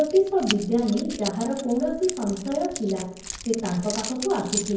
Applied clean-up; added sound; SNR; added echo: none; Keys jangling; 10 dB; reverberation time 0.9 s.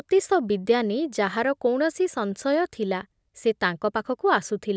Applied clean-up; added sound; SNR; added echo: none; none; none; none.